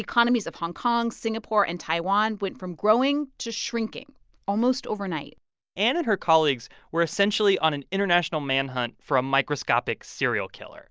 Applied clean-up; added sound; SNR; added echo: none; none; none; none.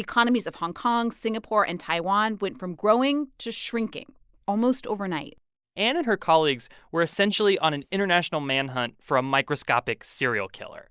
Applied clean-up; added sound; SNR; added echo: neural mask model Resemble Enhance denoiser.